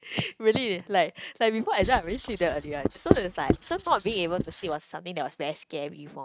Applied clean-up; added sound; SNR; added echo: neural mask model RNNoise.